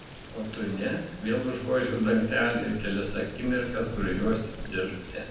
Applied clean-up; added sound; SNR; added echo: none; Thunder / Rain; 10 dB; reverberation time 0.9 s.